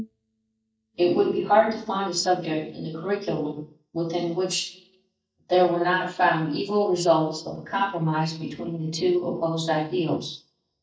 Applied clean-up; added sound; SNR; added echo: neural mask model DeepFilterNet 3.